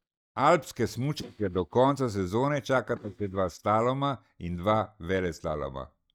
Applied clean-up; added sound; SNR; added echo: neural mask model DeepFilterNet 3.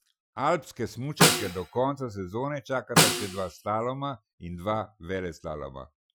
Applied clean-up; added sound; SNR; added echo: classical method Wiener filter.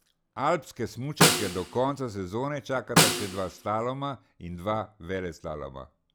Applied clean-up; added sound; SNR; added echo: none; Snare drum; -4 dB; none.